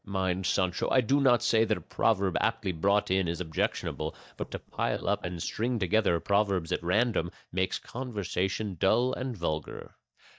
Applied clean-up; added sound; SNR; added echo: neural mask model DeepFilterNet 3.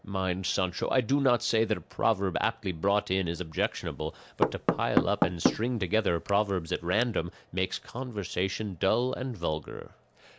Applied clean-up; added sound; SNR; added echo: none; Knock / Wood; 3 dB; none.